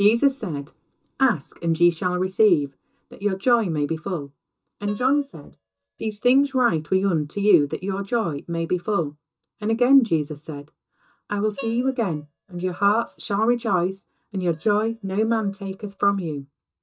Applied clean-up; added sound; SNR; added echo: neural mask model DeepFilterNet 3.